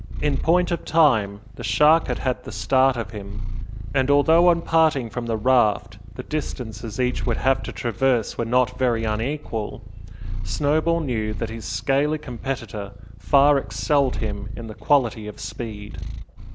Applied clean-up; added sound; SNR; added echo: none; Purr; 7 dB; none.